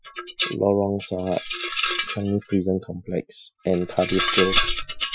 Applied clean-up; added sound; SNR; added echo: classical method Wiener filter.